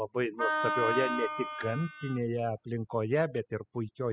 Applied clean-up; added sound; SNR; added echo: classical method spectral subtraction.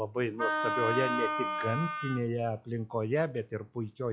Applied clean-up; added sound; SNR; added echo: classical method log-MMSE.